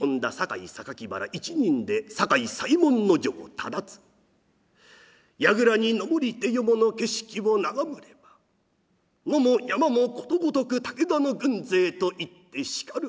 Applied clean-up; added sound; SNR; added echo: none; none; none; none.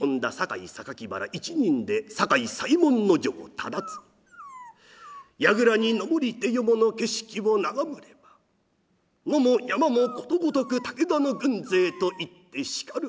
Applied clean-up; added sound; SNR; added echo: none; Dog; 20 dB; none.